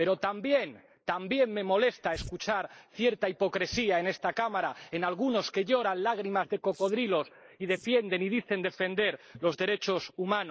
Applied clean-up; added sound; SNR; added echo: neural mask model Resemble Enhance denoiser.